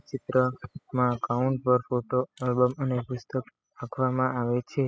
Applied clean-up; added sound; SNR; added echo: classical method spectral subtraction.